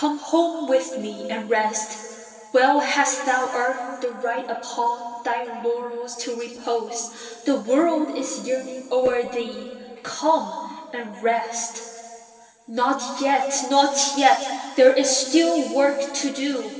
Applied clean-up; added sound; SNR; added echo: none; none; none; reverberation time 2.5 s.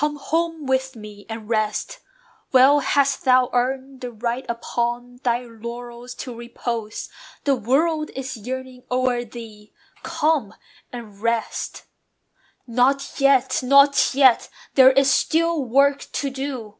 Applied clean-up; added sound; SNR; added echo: none; none; none; none.